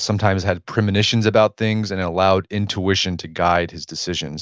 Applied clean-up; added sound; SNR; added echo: none; none; none; none.